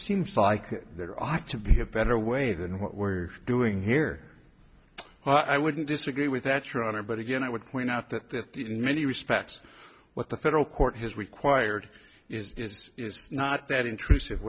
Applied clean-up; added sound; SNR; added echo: none; none; none; none.